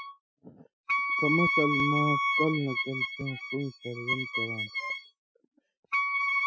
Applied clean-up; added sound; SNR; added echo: classical method Wiener filter.